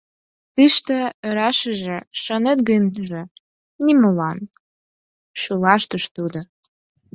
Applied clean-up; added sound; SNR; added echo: none; none; none; none.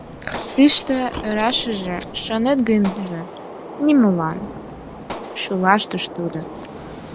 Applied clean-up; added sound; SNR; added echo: none; Chewing, mastication + Gunshot, gunfire; 12 dB; none.